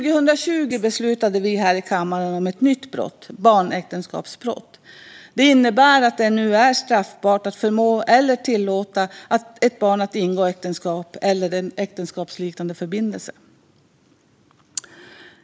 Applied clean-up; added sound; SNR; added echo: neural mask model Resemble Enhance denoiser.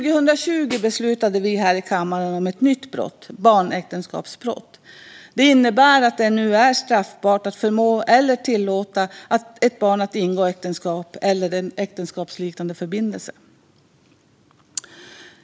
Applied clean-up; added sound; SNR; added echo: none; Snare drum; 19 dB; none.